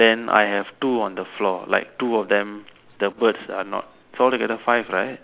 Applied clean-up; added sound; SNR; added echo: none; none; none; none.